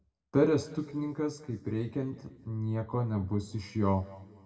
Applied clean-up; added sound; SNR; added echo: none; none; none; reverberation time 1.4 s.